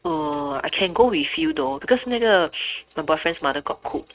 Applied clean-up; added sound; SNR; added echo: neural mask model RNNoise.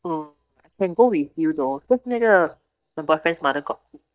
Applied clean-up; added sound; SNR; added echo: neural mask model DeepFilterNet 3.